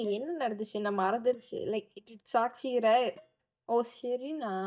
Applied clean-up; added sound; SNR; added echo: neural mask model DeepFilterNet 3.